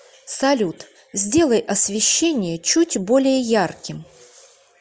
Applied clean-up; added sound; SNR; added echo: none; none; none; none.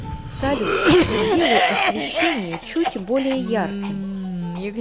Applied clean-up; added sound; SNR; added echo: none; Cough; -3 dB; none.